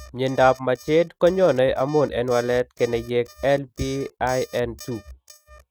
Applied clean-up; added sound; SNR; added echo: neural mask model RNNoise.